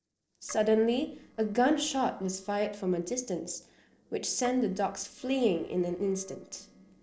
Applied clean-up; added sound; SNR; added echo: neural separator model SepFormer DNS4.